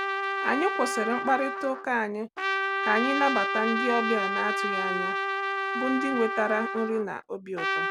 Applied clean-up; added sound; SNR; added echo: none; Trumpet; 0 dB; none.